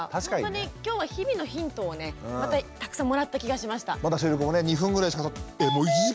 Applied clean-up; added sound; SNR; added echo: none; none; none; none.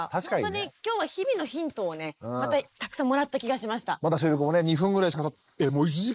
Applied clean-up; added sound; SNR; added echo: neural mask model Resemble Enhance denoiser.